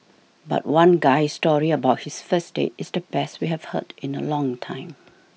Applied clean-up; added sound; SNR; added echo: none; none; none; none.